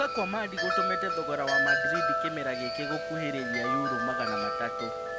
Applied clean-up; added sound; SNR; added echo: none; Wind chime; -4 dB; none.